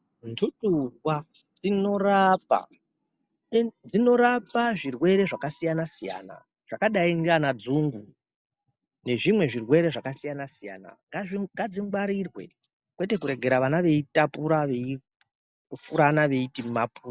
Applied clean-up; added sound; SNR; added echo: none; none; none; none.